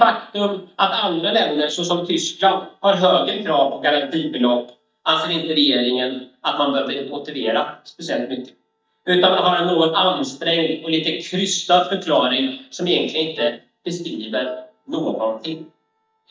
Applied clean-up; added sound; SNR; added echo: neural mask model DeepFilterNet 3.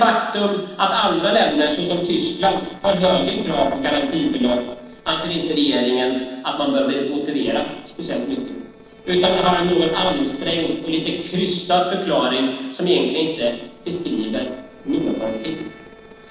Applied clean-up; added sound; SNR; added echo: neural separator model SepFormer DNS4.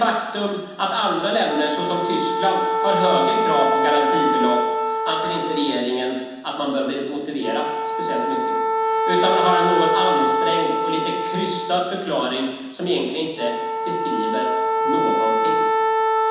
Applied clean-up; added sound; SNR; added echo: none; Wind instrument, woodwind instrument; -1 dB; reverberation time 1.1 s.